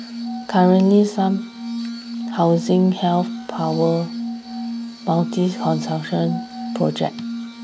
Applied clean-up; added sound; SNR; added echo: none; Glass; 8 dB; none.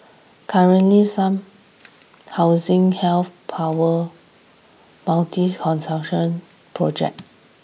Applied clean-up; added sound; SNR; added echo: none; none; none; none.